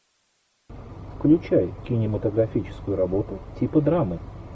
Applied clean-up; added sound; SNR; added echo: none; none; none; none.